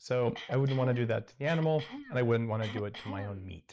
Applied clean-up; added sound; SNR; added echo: neural mask model Resemble Enhance denoiser.